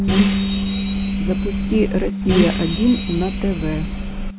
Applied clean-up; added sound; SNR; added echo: none; Bus + Bass guitar; -2 dB; none.